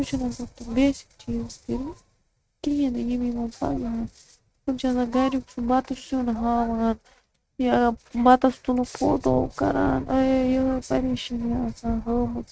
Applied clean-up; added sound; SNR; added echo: neural mask model RNNoise.